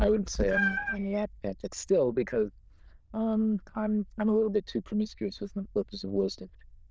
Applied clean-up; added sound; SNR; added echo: neural diffusion model UNIVERSE++.